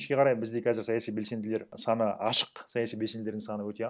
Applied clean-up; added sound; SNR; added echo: none; none; none; none.